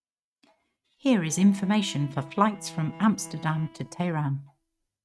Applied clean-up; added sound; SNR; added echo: neural mask model RNNoise.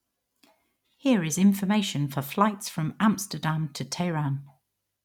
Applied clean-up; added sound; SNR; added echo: none; none; none; none.